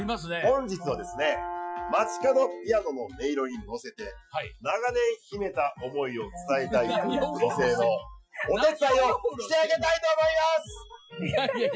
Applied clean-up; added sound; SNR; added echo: classical method Wiener filter.